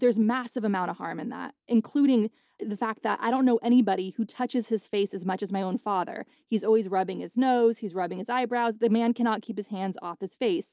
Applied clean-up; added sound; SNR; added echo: none; none; none; none.